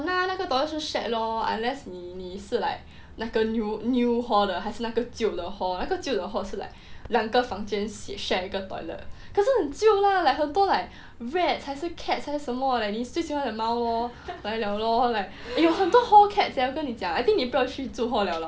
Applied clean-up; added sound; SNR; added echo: none; Cricket; 18 dB; none.